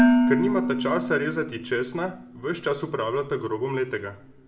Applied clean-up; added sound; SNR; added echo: none; Dishes, pots, and pans; -1 dB; reverberation time 0.5 s.